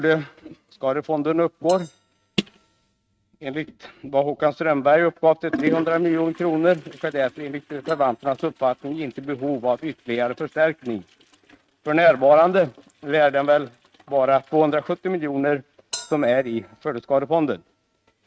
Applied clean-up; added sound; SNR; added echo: neural mask model RNNoise.